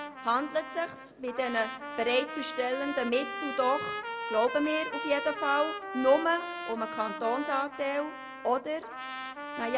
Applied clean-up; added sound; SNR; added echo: none; Trumpet; 7 dB; none.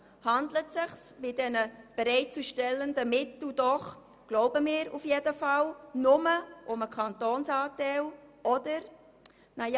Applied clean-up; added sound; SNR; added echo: none; none; none; none.